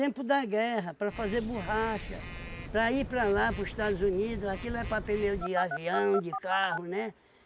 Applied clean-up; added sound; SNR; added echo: none; Telephone; 9 dB; none.